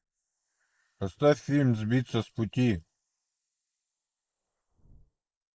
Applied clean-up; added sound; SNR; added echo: neural mask model Resemble Enhance denoiser.